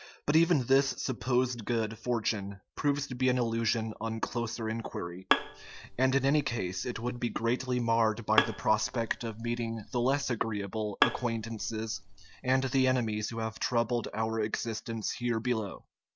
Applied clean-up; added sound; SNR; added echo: none; Bowed string instrument; 6 dB; none.